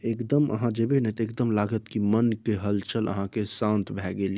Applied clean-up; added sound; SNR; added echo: none; none; none; none.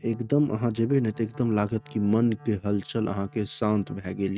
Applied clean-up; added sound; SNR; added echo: neural mask model RNNoise.